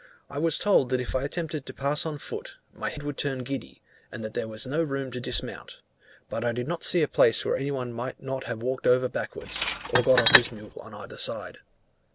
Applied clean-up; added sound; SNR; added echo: none; Tools; -3 dB; none.